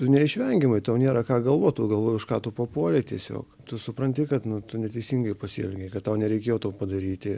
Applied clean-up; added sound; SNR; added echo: none; none; none; none.